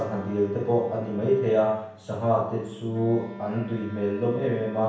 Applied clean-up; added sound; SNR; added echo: none; Wind instrument, woodwind instrument; 18 dB; reverberation time 0.7 s.